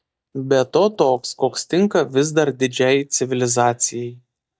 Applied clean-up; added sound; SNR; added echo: neural mask model DeepFilterNet 3.